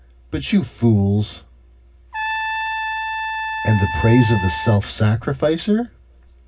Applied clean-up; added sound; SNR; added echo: none; Trumpet; 5 dB; reverberation time 0.4 s.